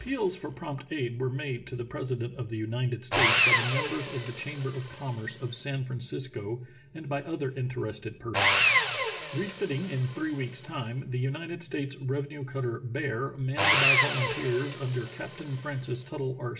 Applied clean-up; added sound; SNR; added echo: none; Sawing; 0 dB; reverberation time 1.6 s.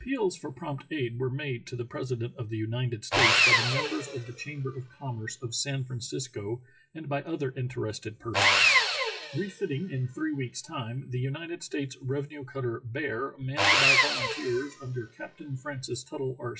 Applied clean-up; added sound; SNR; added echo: classical method WPE with log-MMSE.